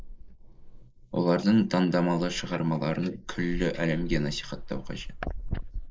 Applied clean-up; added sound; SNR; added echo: neural mask model Resemble Enhance denoiser.